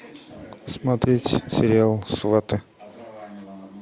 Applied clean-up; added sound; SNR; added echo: none; none; none; none.